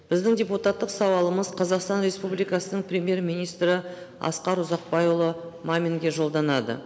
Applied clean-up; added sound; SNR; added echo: none; none; none; none.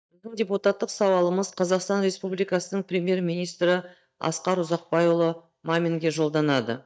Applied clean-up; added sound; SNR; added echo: neural mask model DeepFilterNet 3.